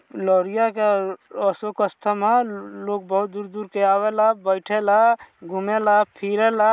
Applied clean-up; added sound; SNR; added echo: none; none; none; none.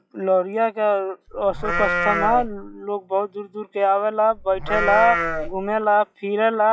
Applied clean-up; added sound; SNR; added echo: classical method log-MMSE.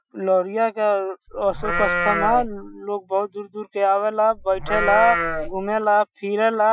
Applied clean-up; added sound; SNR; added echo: classical method Wiener filter.